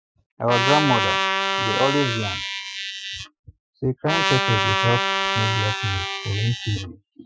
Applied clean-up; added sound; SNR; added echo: classical method Wiener filter.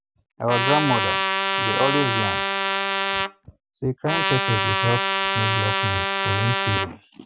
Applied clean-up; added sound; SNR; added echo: none; Trumpet; -3 dB; none.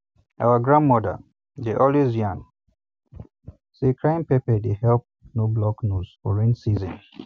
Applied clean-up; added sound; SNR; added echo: none; none; none; none.